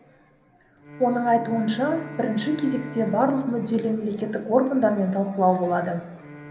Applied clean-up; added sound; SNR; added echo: none; Bowed string instrument; 17 dB; reverberation time 0.8 s.